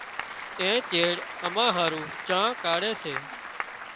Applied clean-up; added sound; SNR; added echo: none; Applause / Crowd; 8 dB; none.